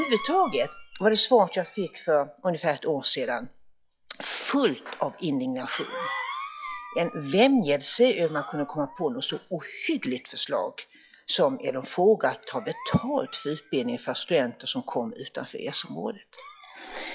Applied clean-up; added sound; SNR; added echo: classical method log-MMSE.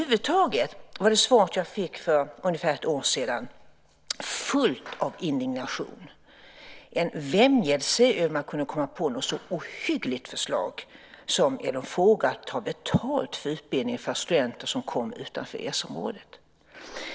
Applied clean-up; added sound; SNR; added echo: none; none; none; none.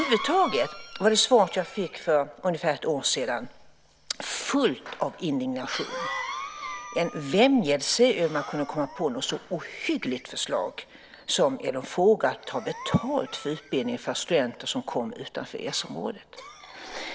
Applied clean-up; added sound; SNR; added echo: none; Cough; 15 dB; none.